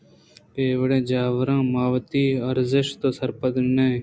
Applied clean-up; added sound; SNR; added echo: none; none; none; none.